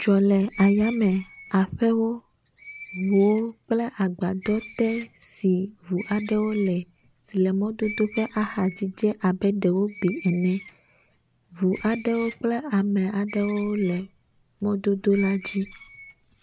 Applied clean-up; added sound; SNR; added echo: none; Screech; 17 dB; none.